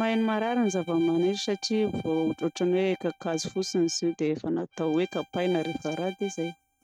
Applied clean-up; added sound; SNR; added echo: neural mask model RNNoise.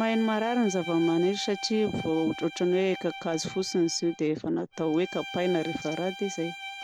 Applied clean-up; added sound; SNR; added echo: none; Bowed string instrument; 13 dB; none.